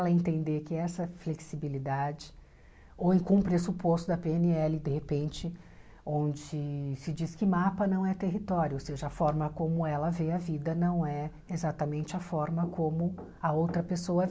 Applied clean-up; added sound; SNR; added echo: none; none; none; none.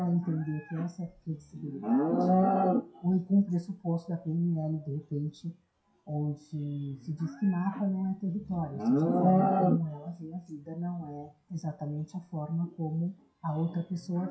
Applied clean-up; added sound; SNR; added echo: classical method WPE with log-MMSE.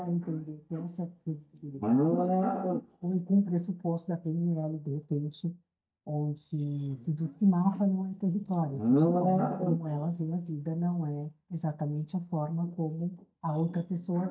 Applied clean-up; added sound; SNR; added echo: neural mask model DeepFilterNet 3.